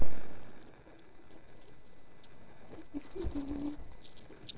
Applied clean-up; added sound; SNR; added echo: neural separator model SepFormer DNS4.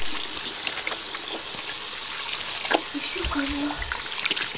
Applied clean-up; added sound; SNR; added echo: none; Sink (filling or washing) / Water tap, faucet; -2 dB; reverberation time 0.2 s.